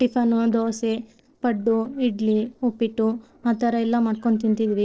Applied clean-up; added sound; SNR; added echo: neural separator model SepFormer DNS4.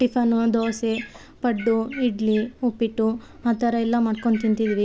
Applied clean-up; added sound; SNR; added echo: none; none; none; none.